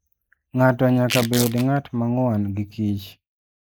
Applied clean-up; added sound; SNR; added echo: neural mask model Resemble Enhance denoiser.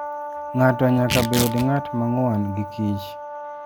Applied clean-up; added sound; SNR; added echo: none; Tearing + Brass instrument; 7 dB; none.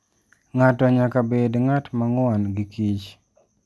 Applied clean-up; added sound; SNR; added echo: none; none; none; none.